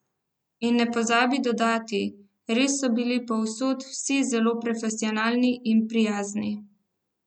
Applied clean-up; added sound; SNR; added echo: none; none; none; none.